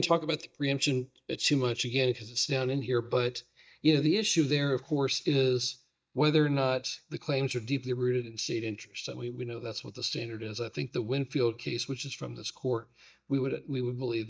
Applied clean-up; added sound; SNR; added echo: neural mask model DeepFilterNet 3.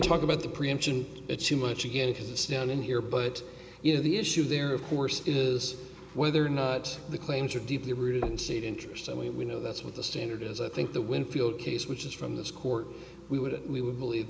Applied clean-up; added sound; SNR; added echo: none; Knock; 14 dB; none.